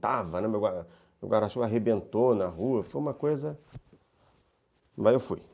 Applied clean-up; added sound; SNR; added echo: none; none; none; none.